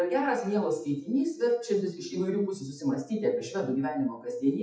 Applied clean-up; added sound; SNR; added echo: classical method WPE with log-MMSE.